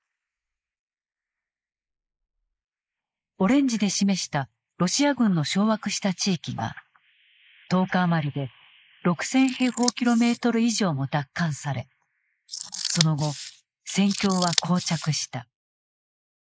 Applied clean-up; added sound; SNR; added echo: neural mask model Resemble Enhance denoiser.